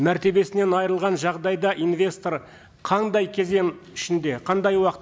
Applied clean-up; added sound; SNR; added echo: none; none; none; none.